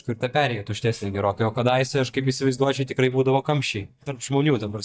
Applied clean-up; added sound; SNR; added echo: neural mask model DeepFilterNet 3.